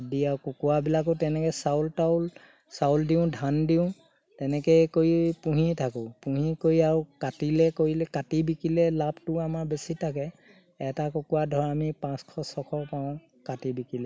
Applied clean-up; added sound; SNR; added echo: none; none; none; none.